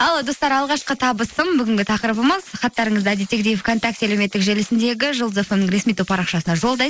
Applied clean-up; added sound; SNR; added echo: neural mask model Resemble Enhance denoiser.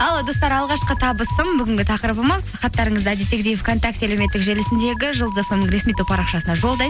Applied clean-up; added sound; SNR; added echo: none; Alarm; 13 dB; none.